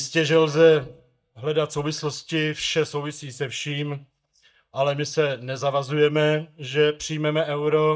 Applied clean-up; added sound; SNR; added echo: neural mask model DeepFilterNet 3.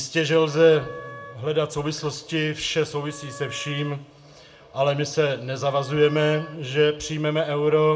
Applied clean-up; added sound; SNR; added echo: none; Wind instrument, woodwind instrument; 19 dB; reverberation time 0.5 s.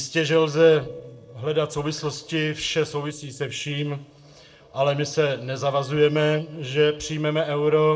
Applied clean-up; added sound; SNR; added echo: neural separator model SepFormer DNS4.